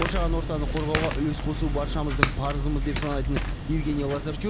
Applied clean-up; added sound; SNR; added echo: none; Crack / Crackle; -1 dB; none.